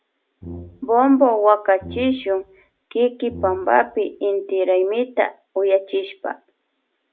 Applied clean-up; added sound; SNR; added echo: none; Brass instrument; 19 dB; none.